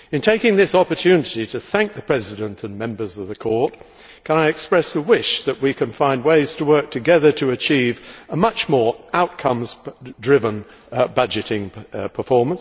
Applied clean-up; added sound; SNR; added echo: none; none; none; none.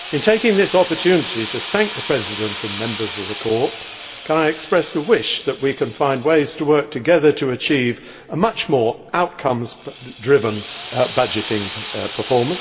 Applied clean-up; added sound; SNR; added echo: none; Drill; 13 dB; reverberation time 2.1 s.